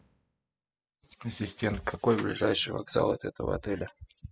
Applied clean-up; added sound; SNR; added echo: classical method spectral subtraction.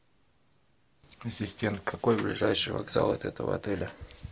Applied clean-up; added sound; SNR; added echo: none; none; none; none.